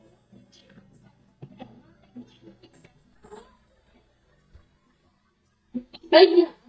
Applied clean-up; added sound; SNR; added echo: neural mask model DeepFilterNet 3.